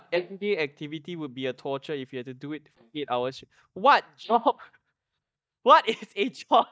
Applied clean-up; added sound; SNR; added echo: neural mask model DeepFilterNet 3.